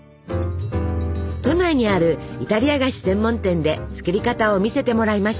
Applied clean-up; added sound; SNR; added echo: none; none; none; none.